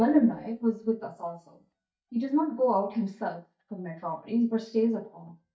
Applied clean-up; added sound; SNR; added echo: neural mask model DeepFilterNet 3.